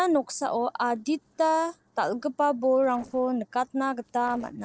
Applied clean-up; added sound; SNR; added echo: neural separator model SepFormer DNS4.